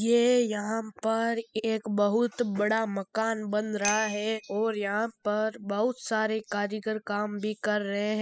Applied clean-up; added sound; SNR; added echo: classical method spectral subtraction.